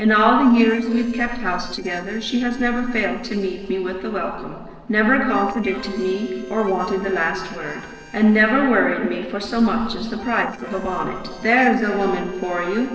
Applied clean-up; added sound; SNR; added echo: neural separator model SepFormer DNS4.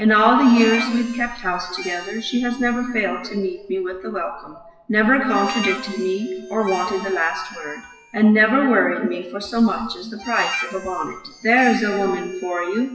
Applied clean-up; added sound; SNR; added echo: classical method WPE with log-MMSE.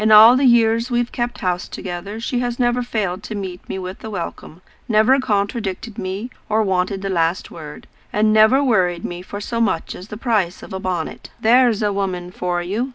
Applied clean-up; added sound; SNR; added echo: none; none; none; none.